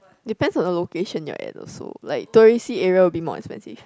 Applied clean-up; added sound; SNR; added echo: none; none; none; none.